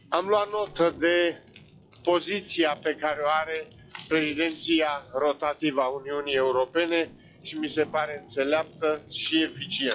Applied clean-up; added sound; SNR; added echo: classical method log-MMSE.